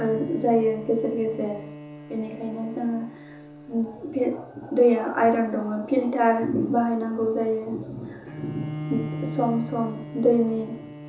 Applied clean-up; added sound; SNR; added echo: none; Bowed string instrument; 14 dB; reverberation time 0.7 s.